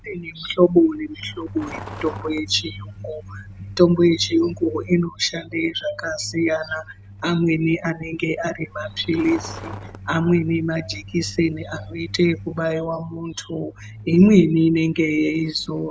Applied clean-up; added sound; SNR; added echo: none; Truck; 17 dB; none.